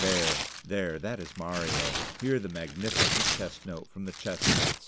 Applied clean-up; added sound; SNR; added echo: none; Tearing; -3 dB; none.